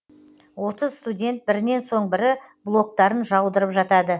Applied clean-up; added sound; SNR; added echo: none; none; none; none.